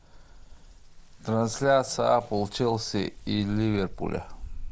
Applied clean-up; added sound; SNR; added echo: none; Bird vocalization, bird call, bird song; 13 dB; none.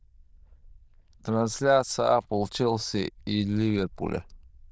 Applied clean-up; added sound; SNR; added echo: neural diffusion model UNIVERSE++.